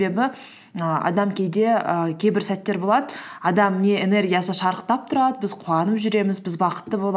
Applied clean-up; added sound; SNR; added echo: none; none; none; none.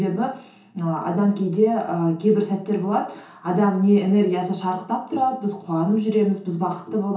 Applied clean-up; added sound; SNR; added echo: none; none; none; reverberation time 0.6 s.